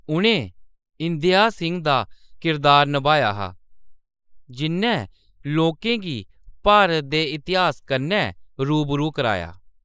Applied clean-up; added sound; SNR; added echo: neural mask model Resemble Enhance denoiser.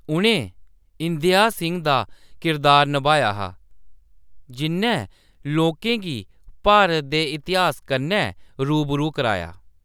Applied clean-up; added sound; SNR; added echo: none; none; none; none.